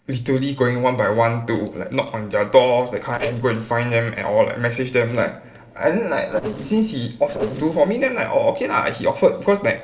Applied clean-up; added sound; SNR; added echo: neural separator model SepFormer DNS4.